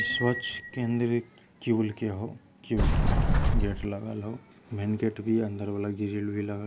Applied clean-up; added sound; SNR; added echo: none; Bicycle bell + Sliding door; -5 dB; none.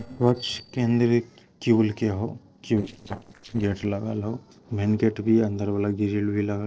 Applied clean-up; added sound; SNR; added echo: neural separator model SepFormer DNS4.